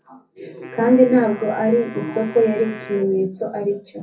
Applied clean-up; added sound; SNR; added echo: none; Wind instrument, woodwind instrument; 20 dB; reverberation time 0.3 s.